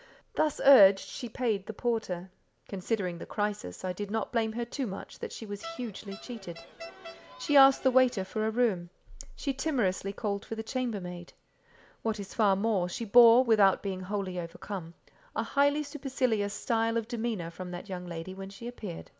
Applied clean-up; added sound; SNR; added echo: none; Crowd; 17 dB; none.